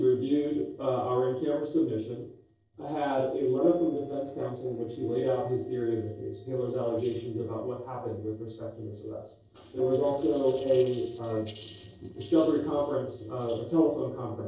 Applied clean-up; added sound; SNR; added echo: neural separator model SepFormer DNS4.